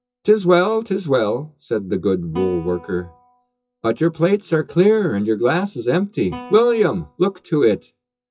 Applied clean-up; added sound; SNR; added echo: classical method WPE with log-MMSE.